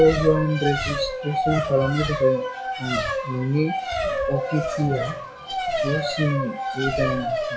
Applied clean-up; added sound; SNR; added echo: classical method WPE with log-MMSE.